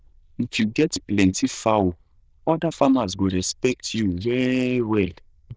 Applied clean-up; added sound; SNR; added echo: neural diffusion model UNIVERSE++.